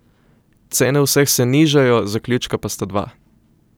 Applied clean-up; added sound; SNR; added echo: none; none; none; none.